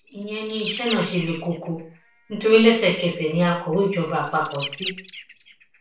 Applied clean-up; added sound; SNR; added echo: none; Bird; 12 dB; reverberation time 0.4 s.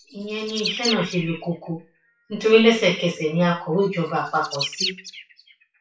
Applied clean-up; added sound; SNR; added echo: classical method WPE with log-MMSE.